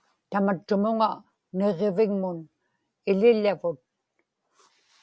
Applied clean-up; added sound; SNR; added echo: none; none; none; none.